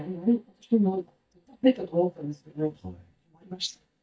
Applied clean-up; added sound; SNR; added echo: neural mask model DeepFilterNet 3.